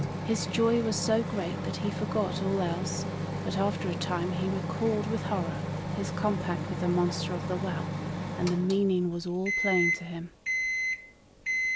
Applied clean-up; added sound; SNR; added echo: none; Microwave oven; 2 dB; none.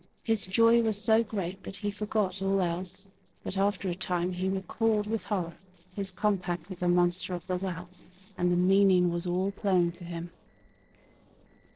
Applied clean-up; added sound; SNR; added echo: neural separator model SepFormer DNS4.